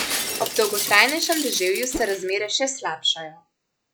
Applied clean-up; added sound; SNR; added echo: none; Shatter + Whoosh, swoosh, swish; 7 dB; none.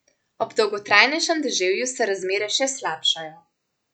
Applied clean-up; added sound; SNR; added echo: none; none; none; none.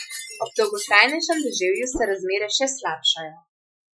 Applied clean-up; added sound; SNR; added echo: classical method Wiener filter.